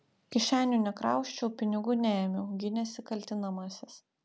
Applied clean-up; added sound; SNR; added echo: none; none; none; none.